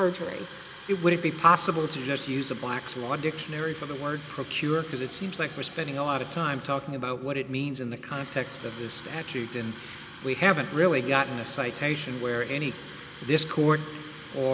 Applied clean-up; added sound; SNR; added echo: none; Fill (with liquid) / Water tap, faucet; 17 dB; none.